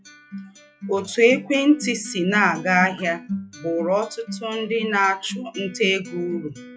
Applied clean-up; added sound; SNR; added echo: classical method log-MMSE.